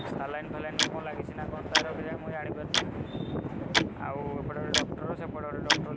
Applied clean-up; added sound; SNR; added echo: none; Tick-tock; 0 dB; none.